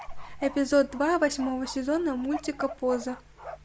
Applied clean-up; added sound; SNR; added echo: none; Bark; 16 dB; none.